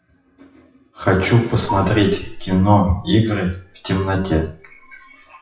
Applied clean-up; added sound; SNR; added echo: classical method WPE with log-MMSE.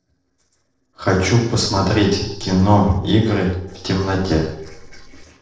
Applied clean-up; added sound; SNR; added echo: neural separator model SepFormer DNS4.